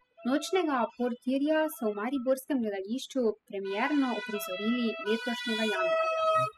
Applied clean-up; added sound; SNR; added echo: classical method spectral subtraction.